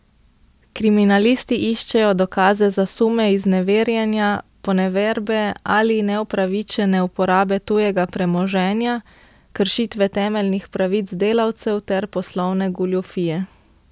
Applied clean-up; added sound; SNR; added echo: none; none; none; none.